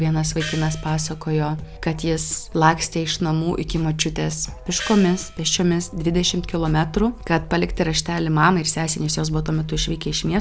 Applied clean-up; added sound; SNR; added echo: none; Gong; 14 dB; none.